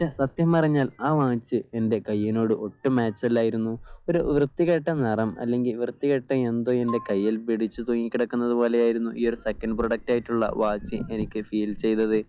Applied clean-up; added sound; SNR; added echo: classical method log-MMSE.